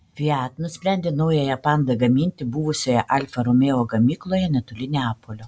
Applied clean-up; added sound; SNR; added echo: none; none; none; none.